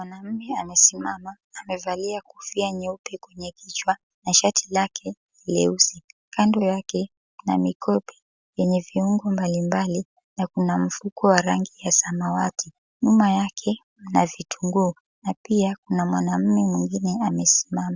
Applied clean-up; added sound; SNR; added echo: none; none; none; none.